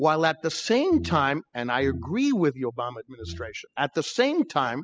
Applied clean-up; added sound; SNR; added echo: classical method spectral subtraction.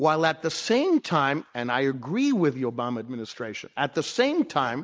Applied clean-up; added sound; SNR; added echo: neural mask model Resemble Enhance denoiser.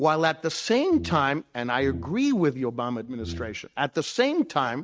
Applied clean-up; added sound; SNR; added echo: neural mask model RNNoise.